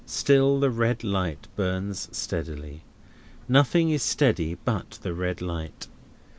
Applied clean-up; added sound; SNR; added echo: none; none; none; none.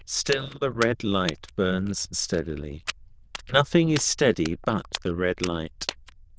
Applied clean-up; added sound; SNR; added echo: neural diffusion model UNIVERSE++.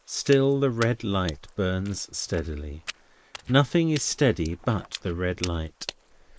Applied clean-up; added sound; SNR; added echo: neural mask model Resemble Enhance denoiser.